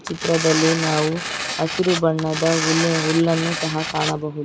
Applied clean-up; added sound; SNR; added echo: none; Tearing; 5 dB; none.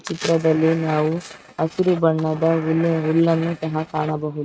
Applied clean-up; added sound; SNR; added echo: neural mask model RNNoise.